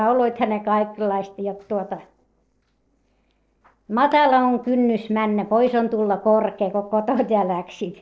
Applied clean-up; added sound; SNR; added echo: neural separator model SepFormer DNS4.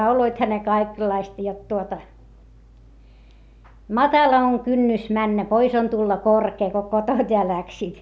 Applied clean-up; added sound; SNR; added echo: none; none; none; none.